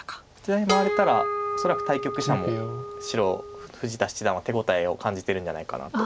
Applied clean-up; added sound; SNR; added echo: none; Harp; 3 dB; none.